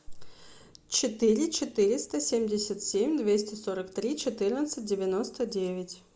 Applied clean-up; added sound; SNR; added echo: none; none; none; none.